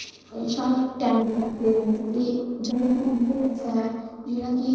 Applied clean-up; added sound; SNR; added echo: neural separator model SepFormer DNS4.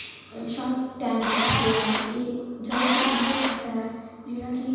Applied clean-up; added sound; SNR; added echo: none; Engine / Drill; -5 dB; reverberation time 1.2 s.